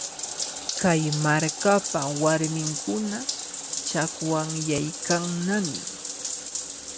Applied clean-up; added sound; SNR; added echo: none; Bathtub (filling or washing); 5 dB; none.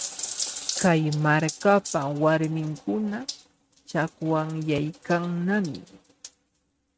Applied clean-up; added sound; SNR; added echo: neural mask model RNNoise.